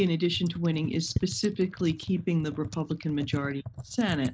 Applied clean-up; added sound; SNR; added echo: neural mask model Resemble Enhance denoiser.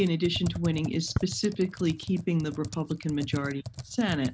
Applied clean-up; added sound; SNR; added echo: none; Computer keyboard; 9 dB; none.